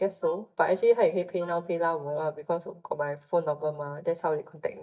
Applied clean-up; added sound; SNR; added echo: neural mask model DeepFilterNet 3.